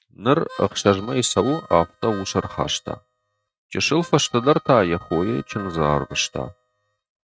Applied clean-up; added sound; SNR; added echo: neural mask model RNNoise.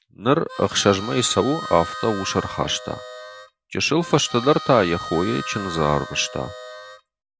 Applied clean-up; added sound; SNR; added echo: none; Harmonica; 12 dB; none.